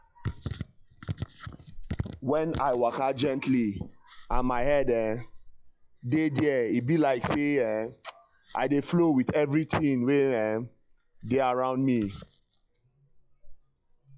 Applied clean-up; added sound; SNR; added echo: classical method log-MMSE.